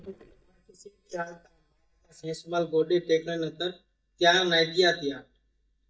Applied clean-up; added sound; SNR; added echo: neural mask model DeepFilterNet 3.